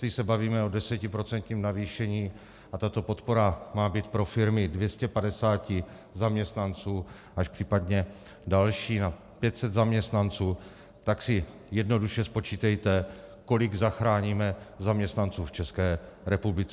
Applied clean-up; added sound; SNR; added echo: none; none; none; none.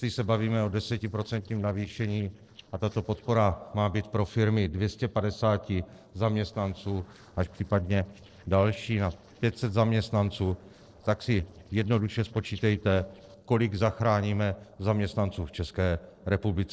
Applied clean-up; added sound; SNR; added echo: neural separator model SepFormer DNS4.